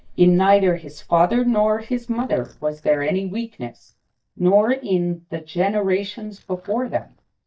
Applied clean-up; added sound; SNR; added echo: neural mask model DeepFilterNet 3.